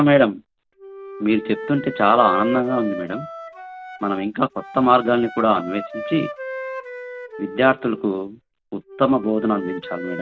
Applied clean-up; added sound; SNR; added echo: none; Wind instrument, woodwind instrument; 12 dB; none.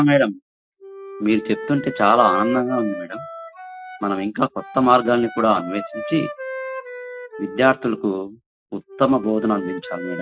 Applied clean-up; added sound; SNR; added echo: classical method Wiener filter.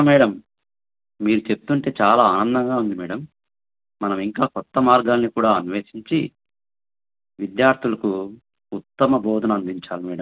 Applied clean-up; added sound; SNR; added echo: none; none; none; none.